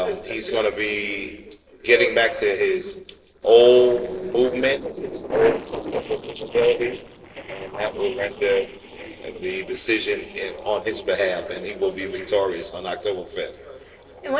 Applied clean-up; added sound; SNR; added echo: neural separator model SepFormer DNS4.